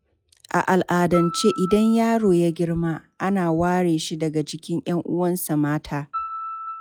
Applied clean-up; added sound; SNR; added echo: classical method log-MMSE.